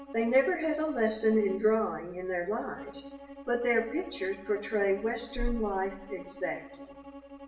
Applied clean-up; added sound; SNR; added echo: none; Bowed string instrument; 17 dB; reverberation time 0.7 s.